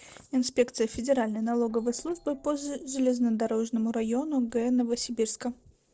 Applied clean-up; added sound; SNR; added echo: neural separator model SepFormer DNS4.